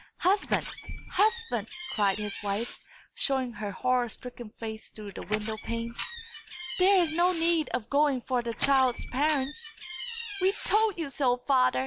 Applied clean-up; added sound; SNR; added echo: none; Door; 9 dB; none.